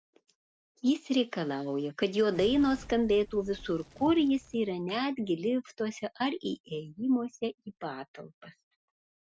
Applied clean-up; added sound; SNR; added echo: none; Crackle; 18 dB; none.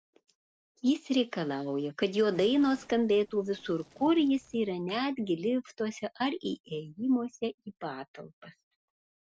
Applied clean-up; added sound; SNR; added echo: neural separator model SepFormer DNS4.